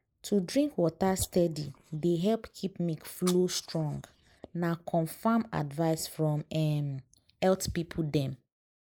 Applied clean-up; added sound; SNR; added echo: neural mask model Resemble Enhance denoiser.